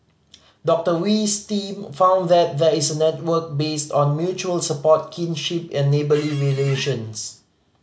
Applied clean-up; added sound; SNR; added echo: none; Squeak; 16 dB; none.